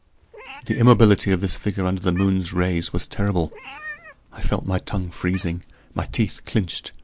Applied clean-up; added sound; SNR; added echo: neural mask model Resemble Enhance denoiser.